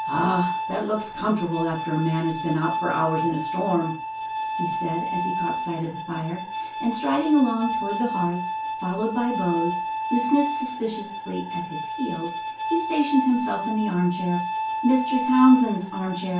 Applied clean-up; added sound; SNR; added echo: none; Bowed string instrument; 4 dB; reverberation time 0.3 s.